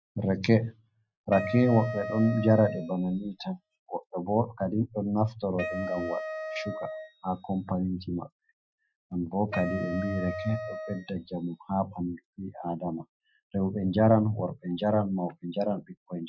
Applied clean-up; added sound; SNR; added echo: classical method Wiener filter.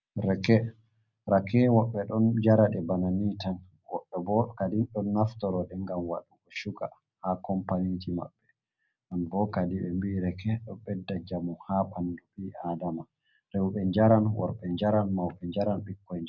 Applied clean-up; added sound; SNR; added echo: none; none; none; none.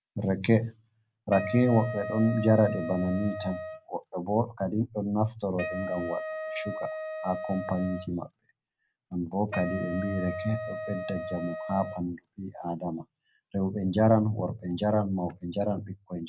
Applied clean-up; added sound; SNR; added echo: none; Wind instrument, woodwind instrument; 8 dB; none.